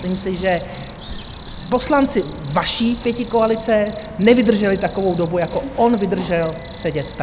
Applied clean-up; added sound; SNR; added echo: none; Bird vocalization, bird call, bird song + Cricket; 12 dB; none.